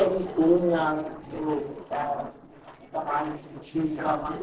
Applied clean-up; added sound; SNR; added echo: neural separator model SepFormer DNS4.